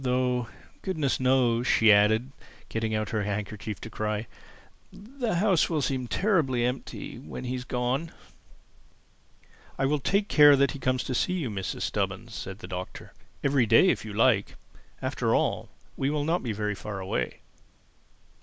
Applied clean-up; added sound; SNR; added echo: none; none; none; none.